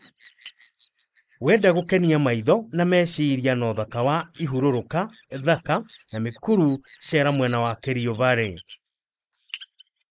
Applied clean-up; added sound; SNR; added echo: neural mask model Resemble Enhance denoiser.